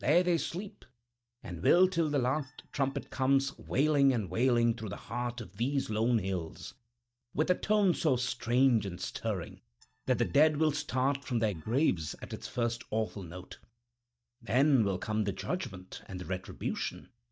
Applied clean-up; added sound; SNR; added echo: neural mask model DeepFilterNet 3.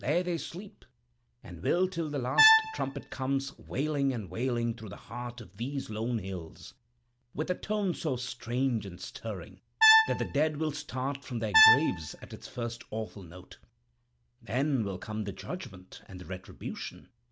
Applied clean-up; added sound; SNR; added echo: none; Brass instrument; -5 dB; none.